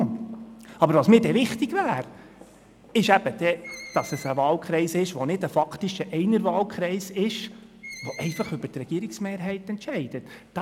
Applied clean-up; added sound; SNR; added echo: none; Screech; 20 dB; none.